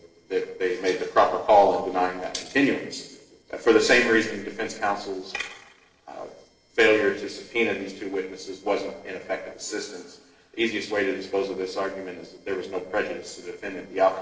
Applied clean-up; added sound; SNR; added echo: neural separator model SepFormer DNS4.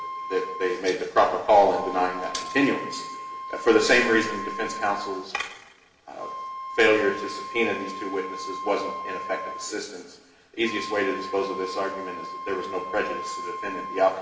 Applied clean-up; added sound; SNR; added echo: none; Wind instrument, woodwind instrument; 10 dB; reverberation time 0.9 s.